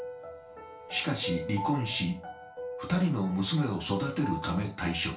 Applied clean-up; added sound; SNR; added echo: none; none; none; reverberation time 0.3 s.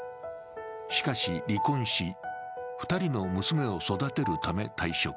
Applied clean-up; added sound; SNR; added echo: none; none; none; none.